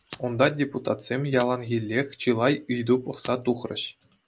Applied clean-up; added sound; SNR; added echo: none; Rattle (instrument); 7 dB; none.